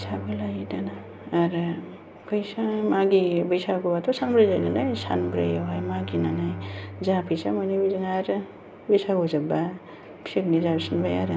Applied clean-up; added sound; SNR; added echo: none; Bowed string instrument; 15 dB; none.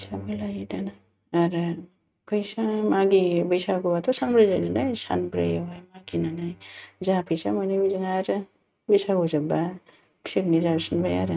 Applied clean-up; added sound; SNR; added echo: neural mask model RNNoise.